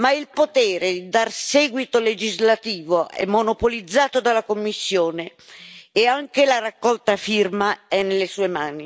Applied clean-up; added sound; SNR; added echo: none; none; none; none.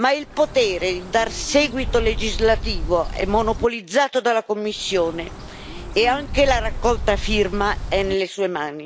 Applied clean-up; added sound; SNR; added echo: none; Bird; 7 dB; none.